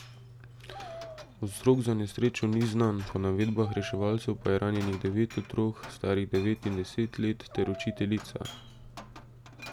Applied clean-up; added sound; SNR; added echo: none; Glass + Dog; 17 dB; none.